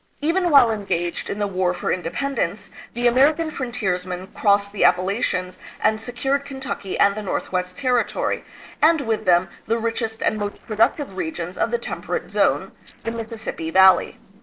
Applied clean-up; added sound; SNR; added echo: neural separator model SepFormer DNS4.